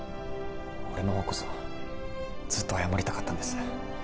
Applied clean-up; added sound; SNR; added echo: none; none; none; none.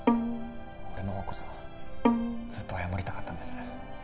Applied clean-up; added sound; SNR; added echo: none; Bowed string instrument; -2 dB; reverberation time 1.1 s.